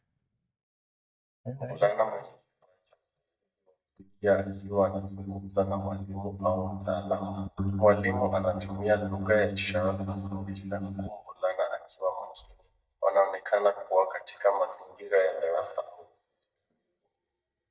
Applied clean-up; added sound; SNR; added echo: neural mask model DeepFilterNet 3.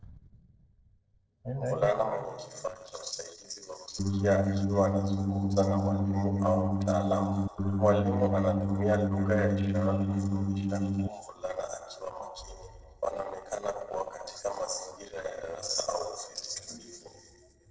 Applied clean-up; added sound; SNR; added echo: neural separator model SepFormer DNS4.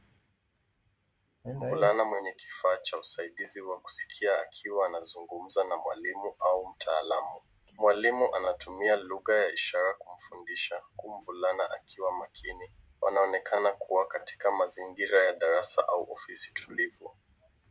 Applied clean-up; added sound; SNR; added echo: none; none; none; none.